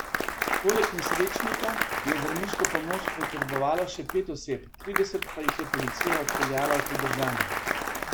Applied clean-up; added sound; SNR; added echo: none; Applause; -1 dB; none.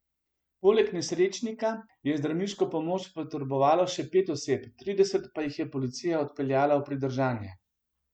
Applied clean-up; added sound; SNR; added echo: none; none; none; none.